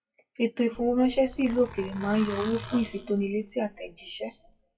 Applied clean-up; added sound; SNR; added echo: classical method WPE with log-MMSE.